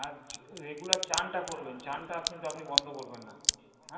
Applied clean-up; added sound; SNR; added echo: none; Crack; -3 dB; reverberation time 2.4 s.